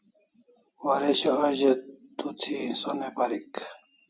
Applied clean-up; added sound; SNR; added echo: none; none; none; none.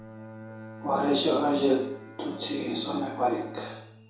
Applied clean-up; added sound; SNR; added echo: none; Bowed string instrument; 15 dB; reverberation time 0.6 s.